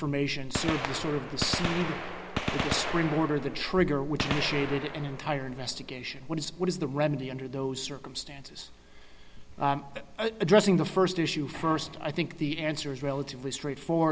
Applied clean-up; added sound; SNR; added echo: none; Gunshot, gunfire; 8 dB; none.